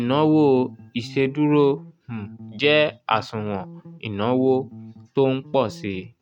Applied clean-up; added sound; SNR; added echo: neural mask model RNNoise.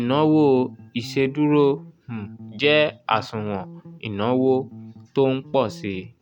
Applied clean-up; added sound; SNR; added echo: none; Bass guitar; 18 dB; none.